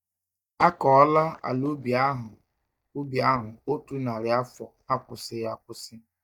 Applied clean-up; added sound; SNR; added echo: neural mask model DeepFilterNet 3.